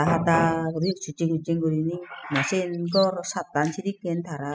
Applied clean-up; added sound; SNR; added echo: classical method spectral subtraction.